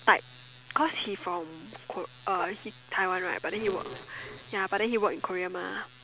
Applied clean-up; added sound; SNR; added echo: none; none; none; none.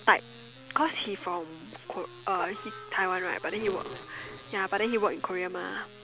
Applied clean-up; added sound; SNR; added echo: none; Harmonica + Wind instrument, woodwind instrument; 19 dB; none.